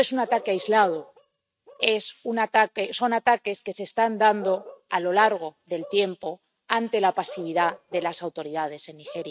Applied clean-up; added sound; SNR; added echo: neural mask model RNNoise.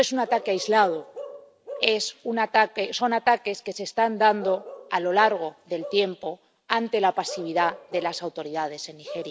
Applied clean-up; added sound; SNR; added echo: none; Bark / Livestock, farm animals, working animals; 16 dB; none.